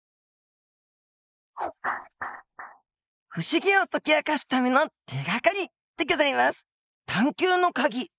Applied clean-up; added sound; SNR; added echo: neural mask model Resemble Enhance denoiser.